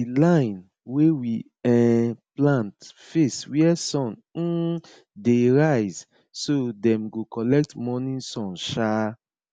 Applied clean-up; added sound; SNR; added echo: none; none; none; none.